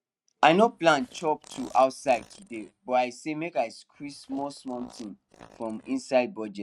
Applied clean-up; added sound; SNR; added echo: neural mask model RNNoise.